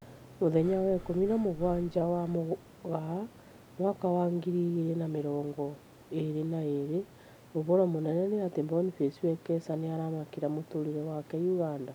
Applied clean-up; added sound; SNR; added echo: none; Breathing; 16 dB; none.